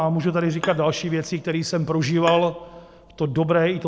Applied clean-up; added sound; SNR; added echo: none; Bowed string instrument; 17 dB; none.